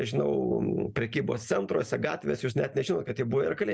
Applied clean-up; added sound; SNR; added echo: none; none; none; none.